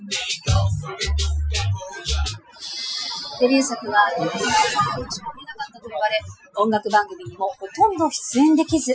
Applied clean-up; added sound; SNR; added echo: classical method Wiener filter.